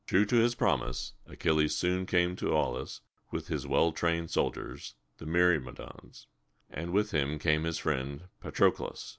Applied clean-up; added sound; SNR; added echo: none; none; none; none.